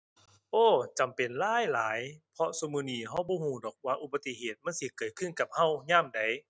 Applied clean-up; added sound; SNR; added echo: none; none; none; none.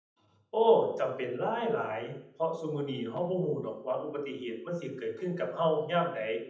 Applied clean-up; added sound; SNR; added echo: none; none; none; reverberation time 0.8 s.